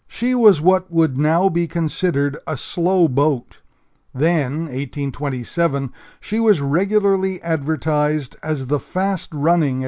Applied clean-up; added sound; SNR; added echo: none; none; none; none.